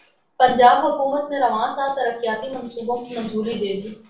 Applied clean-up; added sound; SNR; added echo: none; none; none; reverberation time 0.4 s.